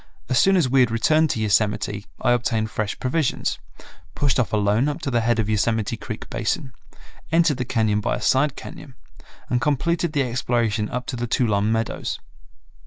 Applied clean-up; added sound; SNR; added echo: none; none; none; none.